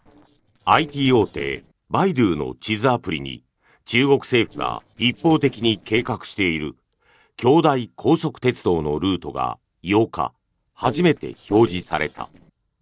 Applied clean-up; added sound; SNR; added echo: neural separator model SepFormer DNS4.